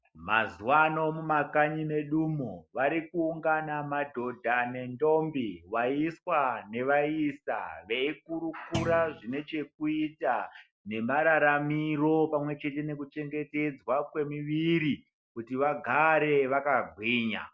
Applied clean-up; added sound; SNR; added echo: none; Thump, thud; 7 dB; none.